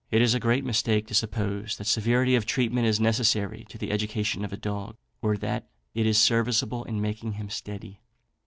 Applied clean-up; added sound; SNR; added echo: none; none; none; none.